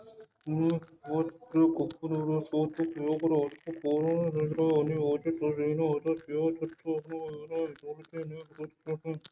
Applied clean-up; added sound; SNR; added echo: neural mask model RNNoise.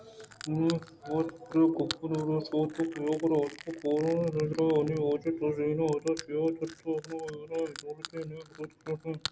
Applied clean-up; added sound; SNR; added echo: none; Crushing; 17 dB; none.